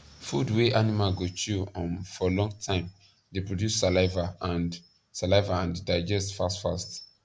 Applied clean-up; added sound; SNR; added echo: none; none; none; none.